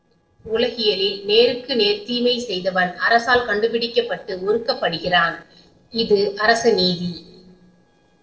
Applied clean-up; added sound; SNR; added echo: neural separator model SepFormer DNS4.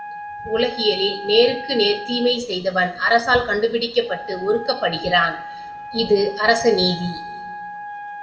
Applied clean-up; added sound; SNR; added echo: none; Wind instrument, woodwind instrument; 13 dB; reverberation time 1.0 s.